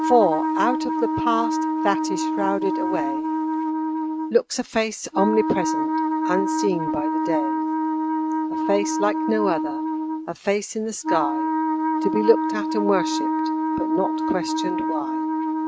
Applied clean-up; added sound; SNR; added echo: neural mask model RNNoise.